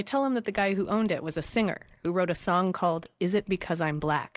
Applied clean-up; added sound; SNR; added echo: neural mask model DeepFilterNet 3.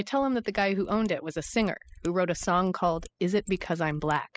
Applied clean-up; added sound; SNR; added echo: classical method spectral subtraction.